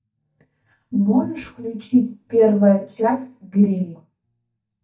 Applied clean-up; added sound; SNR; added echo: neural mask model DeepFilterNet 3.